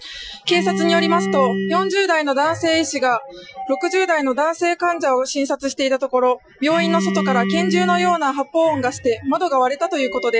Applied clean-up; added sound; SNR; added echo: classical method Wiener filter.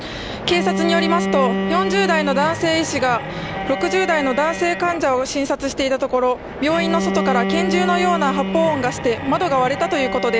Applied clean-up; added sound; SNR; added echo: none; Bowed string instrument; 5 dB; none.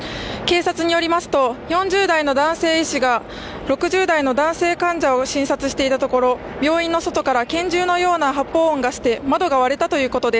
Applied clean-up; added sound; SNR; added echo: none; none; none; none.